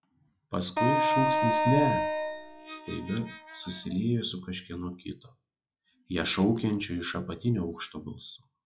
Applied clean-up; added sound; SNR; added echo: classical method log-MMSE.